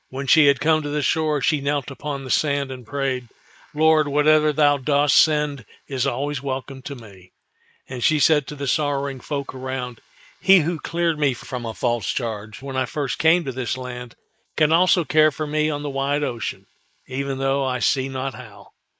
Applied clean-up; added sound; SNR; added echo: neural mask model Resemble Enhance denoiser.